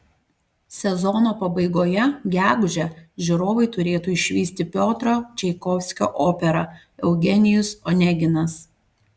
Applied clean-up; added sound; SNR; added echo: none; none; none; none.